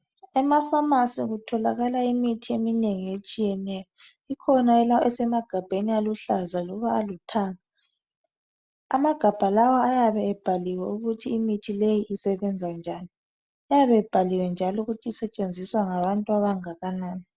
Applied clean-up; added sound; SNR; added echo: none; none; none; none.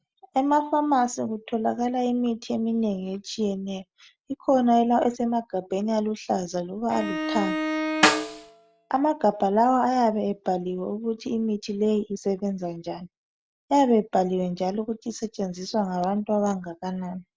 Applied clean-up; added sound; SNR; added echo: none; Bowed string instrument + Snare drum; 3 dB; none.